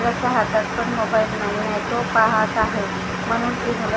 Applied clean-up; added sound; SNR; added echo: none; none; none; none.